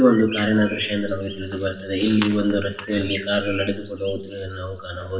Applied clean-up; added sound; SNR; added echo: none; Bird; 16 dB; reverberation time 0.8 s.